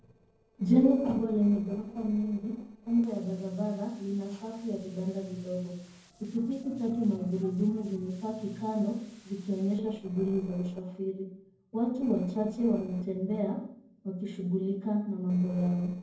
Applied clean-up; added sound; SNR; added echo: neural separator model SepFormer DNS4.